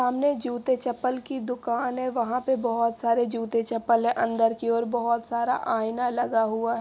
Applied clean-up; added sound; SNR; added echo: none; none; none; none.